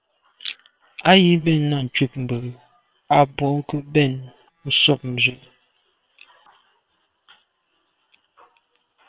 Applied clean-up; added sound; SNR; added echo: neural separator model SepFormer WHAM!.